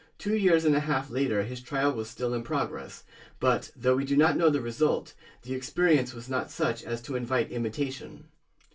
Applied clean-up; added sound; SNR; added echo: none; none; none; reverberation time 0.2 s.